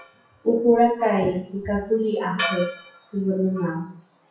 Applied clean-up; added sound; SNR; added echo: classical method WPE with log-MMSE.